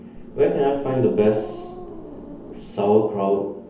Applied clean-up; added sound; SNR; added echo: none; Growling; 15 dB; reverberation time 2.2 s.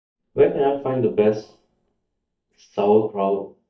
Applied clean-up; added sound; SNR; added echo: neural mask model DeepFilterNet 3.